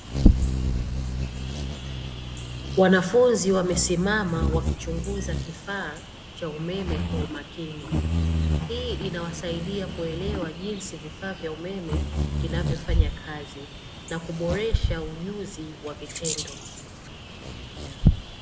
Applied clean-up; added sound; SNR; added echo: none; Bird vocalization, bird call, bird song; -1 dB; none.